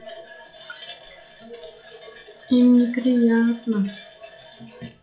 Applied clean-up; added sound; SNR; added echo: classical method log-MMSE.